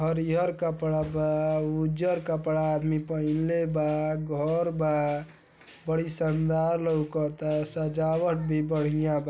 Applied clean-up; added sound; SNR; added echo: none; none; none; none.